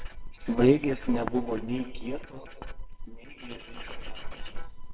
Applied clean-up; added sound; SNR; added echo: neural separator model SepFormer WHAMR!.